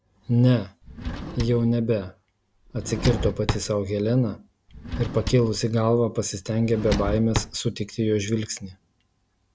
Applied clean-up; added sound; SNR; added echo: none; Drawer open or close; 7 dB; none.